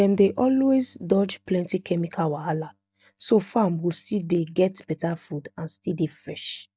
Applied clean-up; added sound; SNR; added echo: neural mask model DeepFilterNet 3.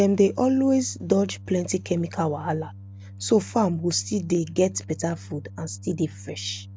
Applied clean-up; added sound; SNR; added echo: none; Organ; 16 dB; none.